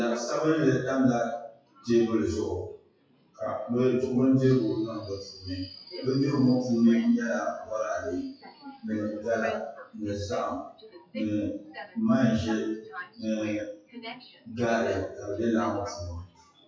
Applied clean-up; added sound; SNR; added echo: classical method WPE with log-MMSE.